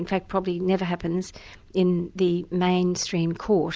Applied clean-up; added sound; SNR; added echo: none; none; none; none.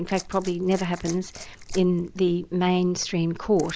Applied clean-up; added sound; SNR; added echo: neural mask model Resemble Enhance denoiser.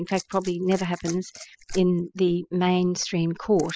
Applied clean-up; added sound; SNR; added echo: classical method spectral subtraction.